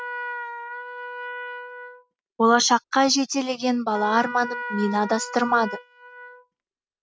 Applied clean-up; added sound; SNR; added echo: neural mask model RNNoise.